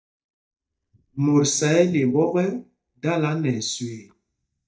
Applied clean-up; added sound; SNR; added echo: neural mask model DeepFilterNet 3.